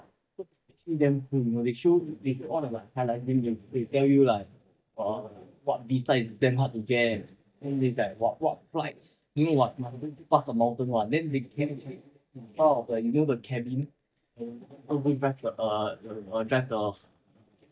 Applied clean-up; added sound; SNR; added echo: neural mask model DeepFilterNet 3.